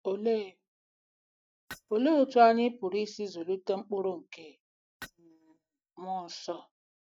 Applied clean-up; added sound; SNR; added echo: neural mask model DeepFilterNet 3.